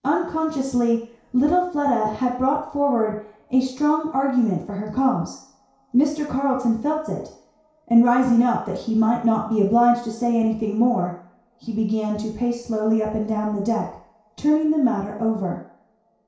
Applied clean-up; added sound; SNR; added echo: none; none; none; reverberation time 0.6 s.